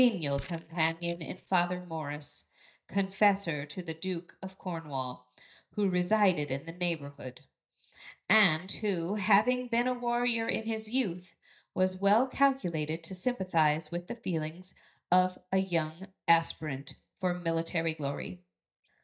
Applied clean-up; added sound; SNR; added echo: neural mask model DeepFilterNet 3.